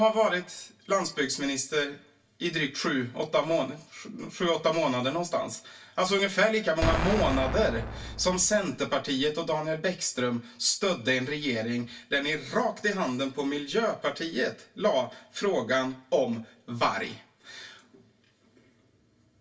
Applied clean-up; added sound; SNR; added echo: none; Explosion; 3 dB; reverberation time 0.2 s.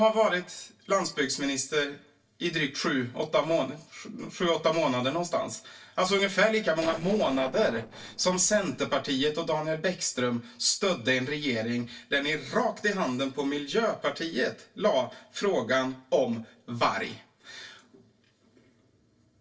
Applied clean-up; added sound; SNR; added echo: neural separator model SepFormer DNS4.